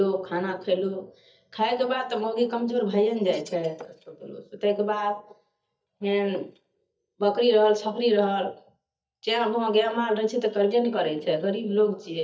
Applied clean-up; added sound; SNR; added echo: neural mask model DeepFilterNet 3.